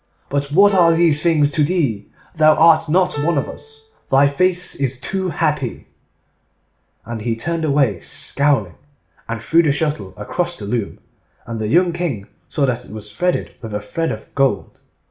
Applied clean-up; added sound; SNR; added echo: none; Piano; 14 dB; reverberation time 0.4 s.